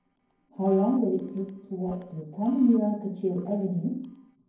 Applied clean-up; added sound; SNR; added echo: neural separator model SepFormer DNS4.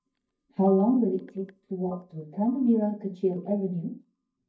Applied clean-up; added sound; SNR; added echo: neural mask model DeepFilterNet 3.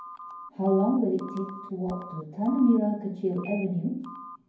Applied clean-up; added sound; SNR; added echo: none; Telephone; 17 dB; reverberation time 0.9 s.